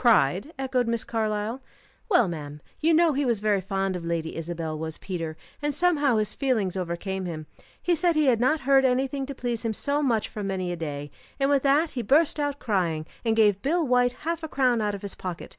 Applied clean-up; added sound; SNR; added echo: none; none; none; none.